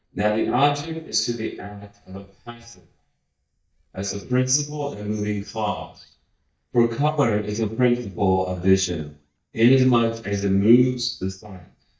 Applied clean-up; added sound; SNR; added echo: neural mask model DeepFilterNet 3.